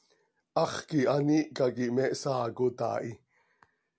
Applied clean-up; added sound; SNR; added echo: none; none; none; none.